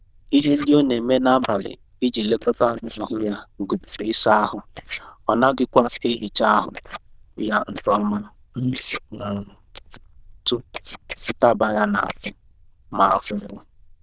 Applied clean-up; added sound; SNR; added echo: neural diffusion model UNIVERSE++.